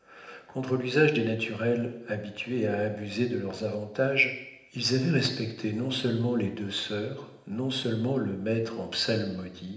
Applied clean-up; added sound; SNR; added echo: none; none; none; reverberation time 0.8 s.